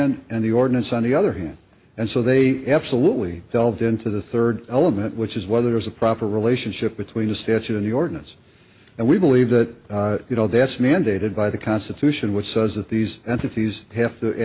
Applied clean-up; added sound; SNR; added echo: none; none; none; none.